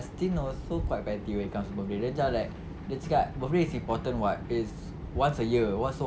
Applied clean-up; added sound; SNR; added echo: none; none; none; none.